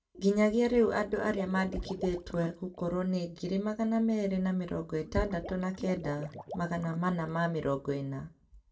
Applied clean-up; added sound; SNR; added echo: none; Water / Liquid; 17 dB; reverberation time 0.2 s.